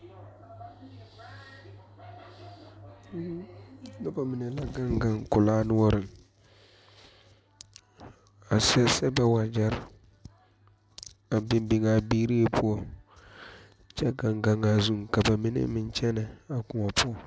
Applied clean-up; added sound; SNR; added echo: none; none; none; none.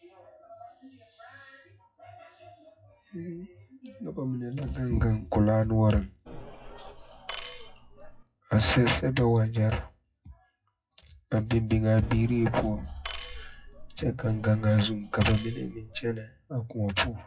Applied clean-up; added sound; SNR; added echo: classical method WPE with log-MMSE.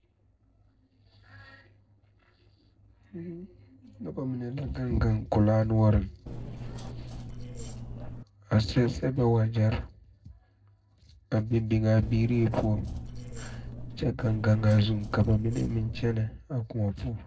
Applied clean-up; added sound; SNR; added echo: neural separator model SepFormer DNS4.